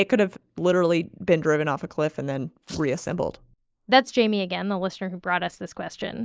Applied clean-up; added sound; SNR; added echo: neural mask model Resemble Enhance denoiser.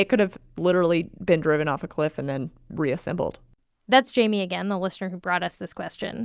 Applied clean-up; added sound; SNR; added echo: none; none; none; none.